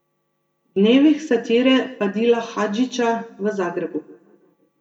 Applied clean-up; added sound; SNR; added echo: none; none; none; reverberation time 0.7 s.